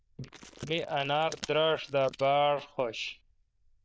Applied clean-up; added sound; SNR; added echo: neural diffusion model UNIVERSE++.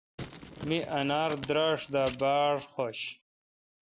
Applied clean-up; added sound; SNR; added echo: none; Crumpling, crinkling; 13 dB; none.